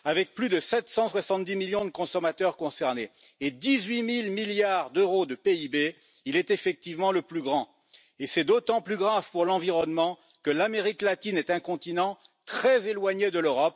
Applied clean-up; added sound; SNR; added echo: none; none; none; none.